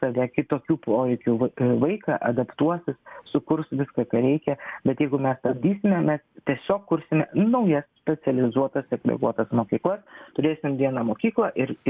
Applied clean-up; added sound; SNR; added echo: none; none; none; none.